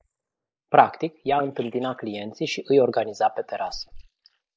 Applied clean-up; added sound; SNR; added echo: neural mask model Resemble Enhance denoiser.